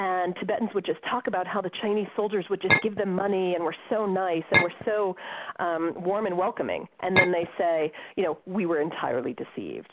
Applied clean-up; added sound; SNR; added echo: none; Chink, clink; -1 dB; none.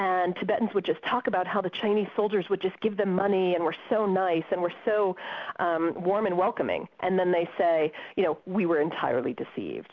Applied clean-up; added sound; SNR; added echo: none; none; none; none.